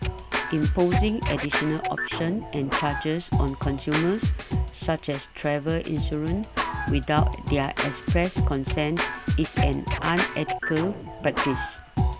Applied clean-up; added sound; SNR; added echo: none; Scratching (performance technique); 0 dB; none.